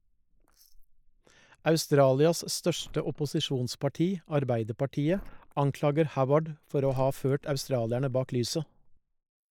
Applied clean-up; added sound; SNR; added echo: neural mask model Resemble Enhance denoiser.